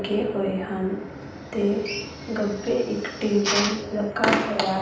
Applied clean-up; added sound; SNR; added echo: none; Drill; 9 dB; reverberation time 0.9 s.